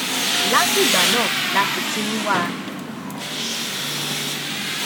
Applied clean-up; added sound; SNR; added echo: none; Tools; -4 dB; none.